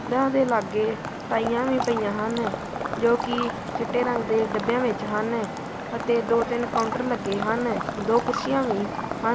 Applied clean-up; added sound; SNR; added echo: none; Water / Liquid + Traffic noise, roadway noise; 5 dB; none.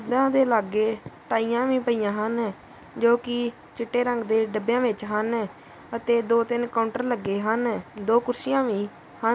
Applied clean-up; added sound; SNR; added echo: none; none; none; none.